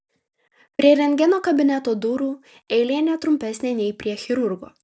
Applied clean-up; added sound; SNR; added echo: none; none; none; none.